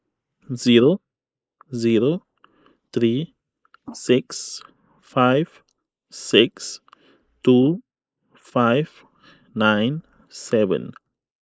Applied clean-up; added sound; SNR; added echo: neural mask model Resemble Enhance denoiser.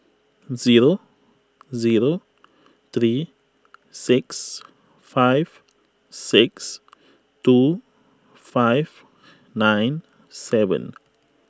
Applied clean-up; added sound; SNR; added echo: none; none; none; none.